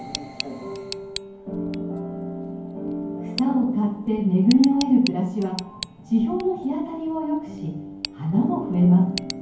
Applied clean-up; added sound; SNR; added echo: none; Tick; 16 dB; reverberation time 0.9 s.